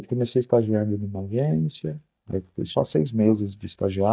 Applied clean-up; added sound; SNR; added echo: neural mask model DeepFilterNet 3.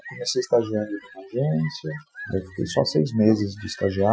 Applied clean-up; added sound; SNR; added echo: classical method Wiener filter.